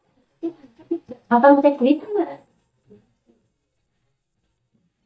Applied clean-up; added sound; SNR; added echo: neural mask model DeepFilterNet 3.